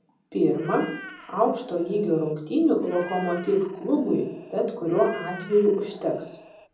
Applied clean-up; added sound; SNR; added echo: none; Meow; 19 dB; reverberation time 0.6 s.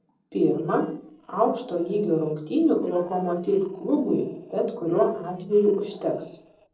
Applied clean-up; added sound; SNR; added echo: neural separator model SepFormer DNS4.